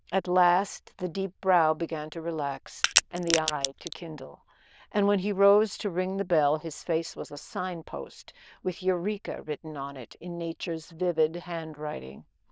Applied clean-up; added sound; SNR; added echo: neural diffusion model UNIVERSE++.